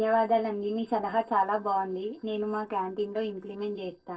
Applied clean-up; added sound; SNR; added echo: neural separator model SepFormer DNS4.